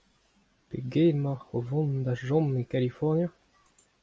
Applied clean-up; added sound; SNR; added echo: none; none; none; none.